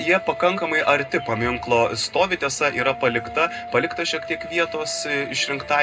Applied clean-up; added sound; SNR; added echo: none; Wind instrument, woodwind instrument; 13 dB; reverberation time 0.2 s.